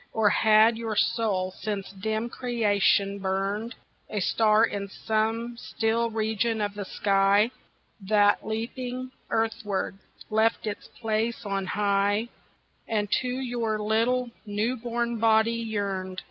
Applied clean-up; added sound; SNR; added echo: none; none; none; none.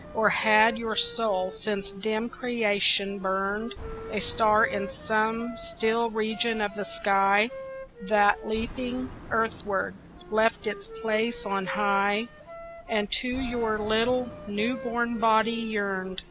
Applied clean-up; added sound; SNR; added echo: none; Wind instrument, woodwind instrument + Car passing by; 14 dB; none.